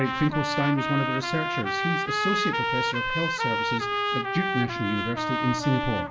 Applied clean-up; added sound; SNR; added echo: none; Trumpet; -1 dB; reverberation time 1.1 s.